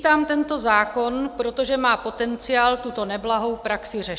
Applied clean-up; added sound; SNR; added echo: none; none; none; none.